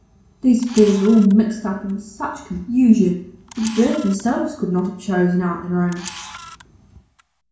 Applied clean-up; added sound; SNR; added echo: none; Camera; 19 dB; reverberation time 0.6 s.